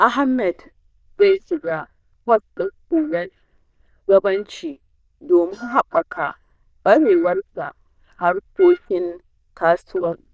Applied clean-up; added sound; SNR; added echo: neural diffusion model UNIVERSE++.